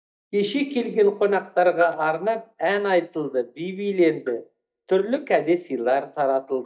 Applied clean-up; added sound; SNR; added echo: neural mask model DeepFilterNet 3.